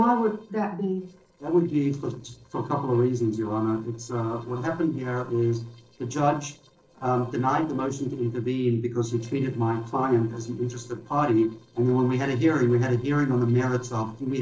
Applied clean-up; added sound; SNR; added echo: neural separator model SepFormer DNS4.